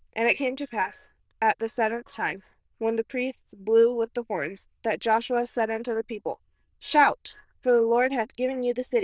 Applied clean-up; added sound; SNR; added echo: neural diffusion model UNIVERSE++.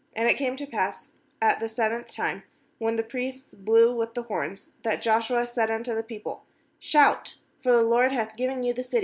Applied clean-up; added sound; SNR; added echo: none; none; none; none.